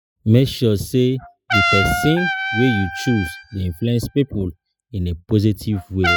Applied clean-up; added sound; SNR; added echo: classical method spectral subtraction.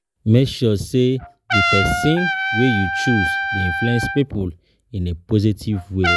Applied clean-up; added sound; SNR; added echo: none; Trumpet; 4 dB; none.